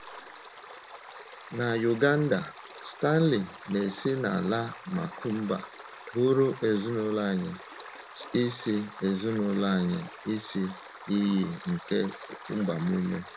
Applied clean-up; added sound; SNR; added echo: none; Stream; 16 dB; none.